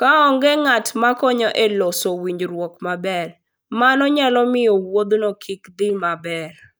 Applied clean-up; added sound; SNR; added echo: neural mask model DeepFilterNet 3.